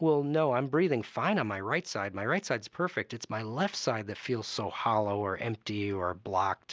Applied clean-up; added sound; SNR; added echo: none; none; none; none.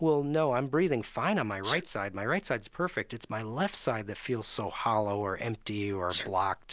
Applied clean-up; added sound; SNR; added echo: none; Sneeze; 13 dB; none.